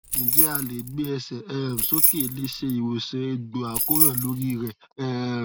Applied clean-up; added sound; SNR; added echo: none; Keys jangling; -5 dB; none.